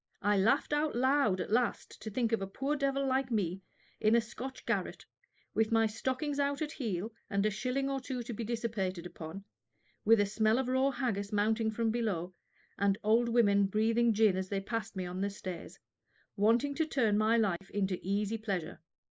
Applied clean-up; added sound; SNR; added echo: neural mask model Resemble Enhance denoiser.